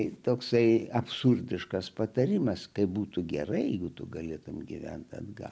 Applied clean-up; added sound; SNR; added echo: none; none; none; none.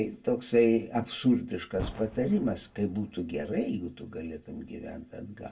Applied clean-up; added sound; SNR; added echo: none; Boom; 16 dB; reverberation time 0.1 s.